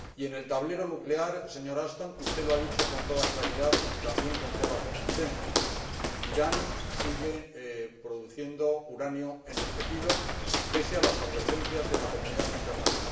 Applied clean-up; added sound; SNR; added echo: none; Walk, footsteps; -1 dB; reverberation time 0.8 s.